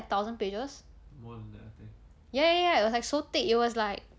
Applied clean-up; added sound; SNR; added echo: none; none; none; none.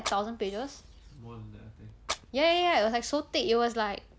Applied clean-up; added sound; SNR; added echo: none; Fire; 15 dB; none.